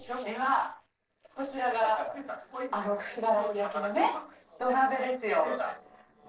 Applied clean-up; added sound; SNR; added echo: neural separator model SepFormer DNS4.